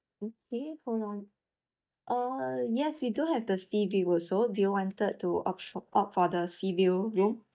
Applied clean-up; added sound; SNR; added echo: neural mask model DeepFilterNet 3.